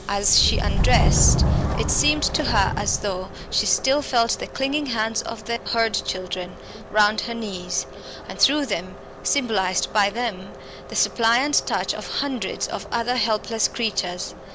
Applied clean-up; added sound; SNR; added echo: none; Subway, metro, underground; 3 dB; none.